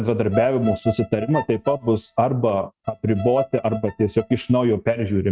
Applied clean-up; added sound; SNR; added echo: neural mask model RNNoise.